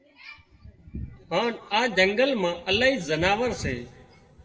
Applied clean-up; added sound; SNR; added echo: none; none; none; reverberation time 1.1 s.